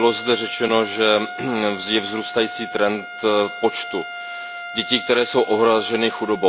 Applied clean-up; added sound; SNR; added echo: none; Trumpet; 11 dB; none.